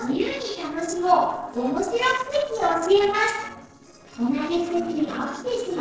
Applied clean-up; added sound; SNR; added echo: neural separator model SepFormer DNS4.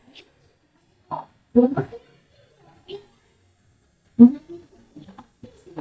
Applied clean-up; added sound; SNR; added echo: neural mask model DeepFilterNet 3.